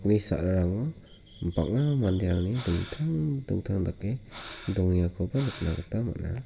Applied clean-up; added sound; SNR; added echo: none; Breathing; 19 dB; reverberation time 2.1 s.